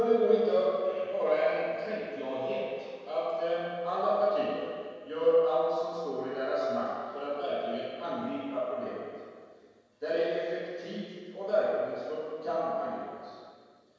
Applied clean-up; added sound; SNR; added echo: none; none; none; reverberation time 1.9 s.